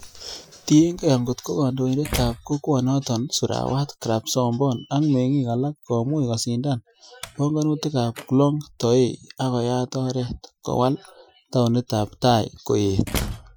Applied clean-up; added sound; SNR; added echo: classical method Wiener filter.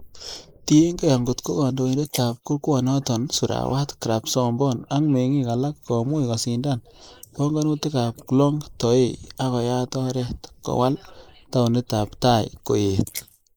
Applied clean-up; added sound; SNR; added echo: neural mask model Resemble Enhance denoiser.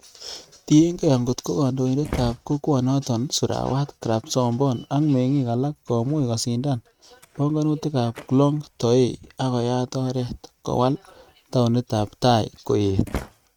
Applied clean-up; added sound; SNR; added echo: neural mask model RNNoise.